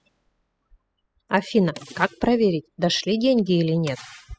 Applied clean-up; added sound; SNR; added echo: classical method spectral subtraction.